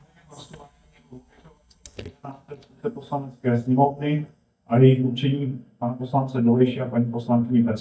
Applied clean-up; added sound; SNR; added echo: neural mask model DeepFilterNet 3.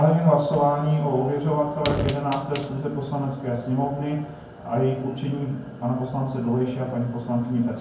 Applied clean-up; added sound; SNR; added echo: none; Fire; 12 dB; reverberation time 0.9 s.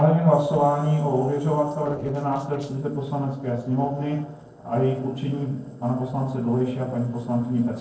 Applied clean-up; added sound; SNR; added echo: neural separator model SepFormer DNS4.